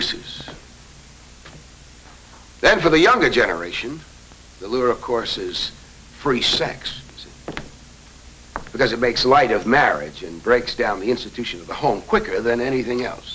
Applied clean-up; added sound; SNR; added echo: none; none; none; none.